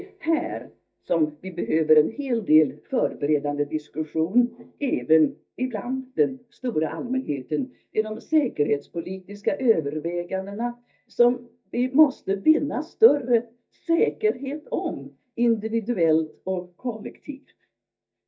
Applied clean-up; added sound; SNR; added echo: neural mask model DeepFilterNet 3.